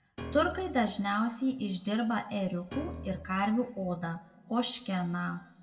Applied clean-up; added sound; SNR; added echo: none; Piano; 12 dB; reverberation time 1.0 s.